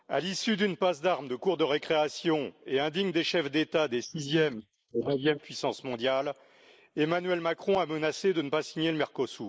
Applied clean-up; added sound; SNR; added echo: neural mask model Resemble Enhance denoiser.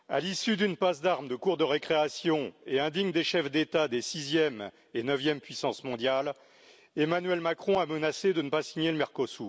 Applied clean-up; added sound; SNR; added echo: none; none; none; none.